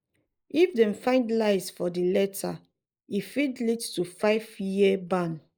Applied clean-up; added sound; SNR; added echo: neural mask model Resemble Enhance denoiser.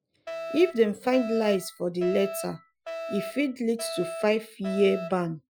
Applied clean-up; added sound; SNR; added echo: classical method Wiener filter.